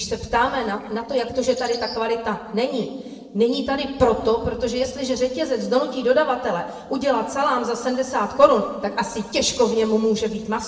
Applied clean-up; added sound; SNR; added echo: neural separator model SepFormer DNS4.